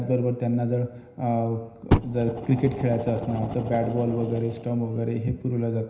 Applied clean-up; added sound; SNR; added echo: none; Fire; 4 dB; reverberation time 0.9 s.